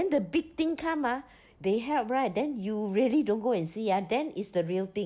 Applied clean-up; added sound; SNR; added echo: none; none; none; none.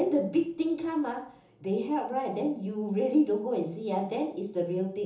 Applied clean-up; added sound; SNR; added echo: none; none; none; reverberation time 0.6 s.